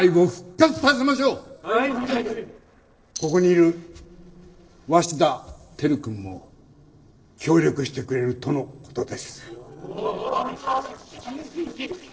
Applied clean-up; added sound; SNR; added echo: neural separator model SepFormer DNS4.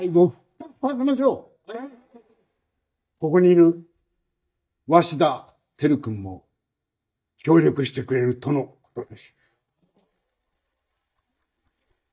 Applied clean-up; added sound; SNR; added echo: neural mask model DeepFilterNet 3.